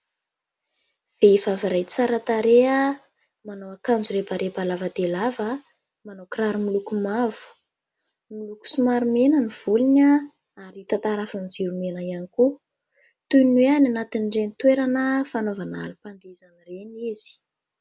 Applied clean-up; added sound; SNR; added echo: none; none; none; none.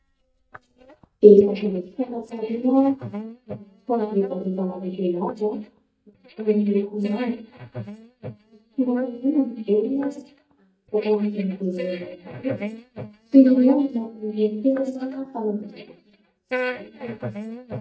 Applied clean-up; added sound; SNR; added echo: neural mask model DeepFilterNet 3.